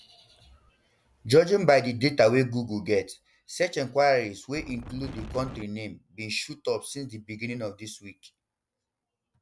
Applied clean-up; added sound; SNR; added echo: none; Wind; 12 dB; none.